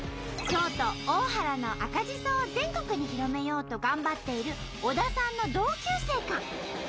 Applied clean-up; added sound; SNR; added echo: none; Alarm / Ocean / Boat, Water vehicle; 14 dB; none.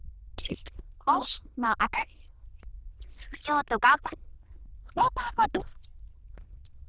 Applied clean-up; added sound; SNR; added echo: neural diffusion model UNIVERSE++.